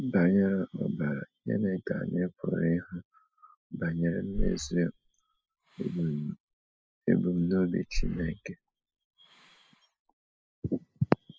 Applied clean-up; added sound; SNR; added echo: classical method spectral subtraction.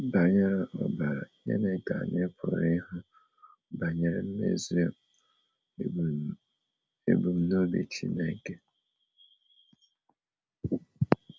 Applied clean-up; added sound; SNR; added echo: none; none; none; none.